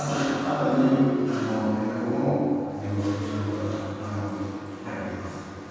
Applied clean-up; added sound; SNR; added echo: none; Electric guitar; 18 dB; reverberation time 2.1 s.